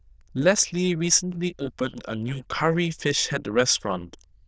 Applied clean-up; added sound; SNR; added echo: neural diffusion model UNIVERSE++.